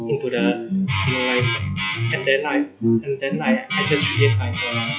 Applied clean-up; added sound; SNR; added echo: classical method log-MMSE.